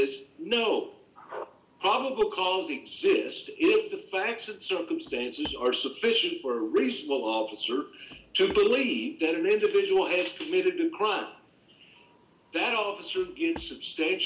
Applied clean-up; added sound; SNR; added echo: none; Walk, footsteps; 20 dB; none.